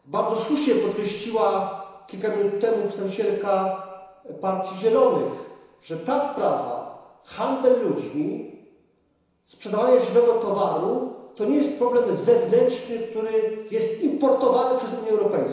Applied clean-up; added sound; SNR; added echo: none; none; none; reverberation time 1.0 s.